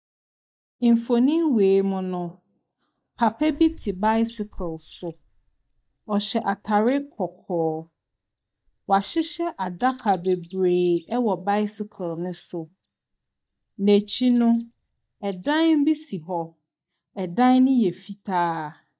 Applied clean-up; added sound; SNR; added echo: neural mask model DeepFilterNet 3.